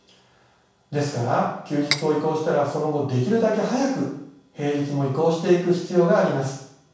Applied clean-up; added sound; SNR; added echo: none; Cutlery, silverware; 7 dB; reverberation time 0.7 s.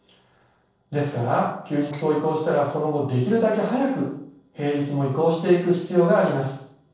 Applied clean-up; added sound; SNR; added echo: neural separator model SepFormer DNS4.